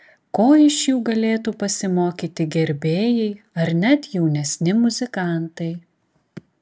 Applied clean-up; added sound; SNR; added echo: none; none; none; none.